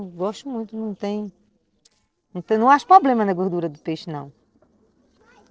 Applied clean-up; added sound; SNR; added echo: neural separator model SepFormer DNS4.